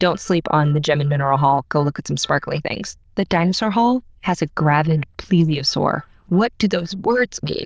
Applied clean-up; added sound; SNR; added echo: neural diffusion model UNIVERSE++.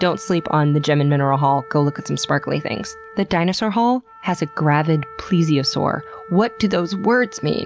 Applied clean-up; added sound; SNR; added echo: none; Wind instrument, woodwind instrument; 19 dB; none.